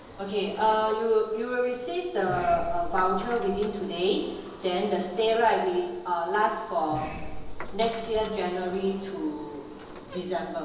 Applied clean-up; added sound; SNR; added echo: none; Sliding door; 12 dB; reverberation time 1.0 s.